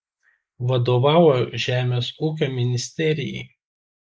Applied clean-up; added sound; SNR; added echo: neural mask model Resemble Enhance denoiser.